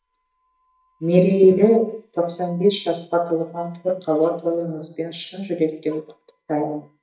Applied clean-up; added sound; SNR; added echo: neural mask model DeepFilterNet 3.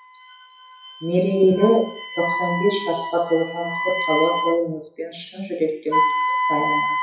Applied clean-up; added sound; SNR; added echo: classical method WPE with log-MMSE.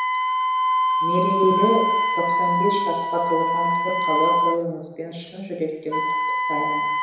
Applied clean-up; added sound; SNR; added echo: none; Wind instrument, woodwind instrument; -4 dB; reverberation time 1.0 s.